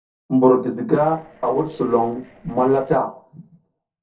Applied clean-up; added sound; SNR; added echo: neural separator model SepFormer DNS4.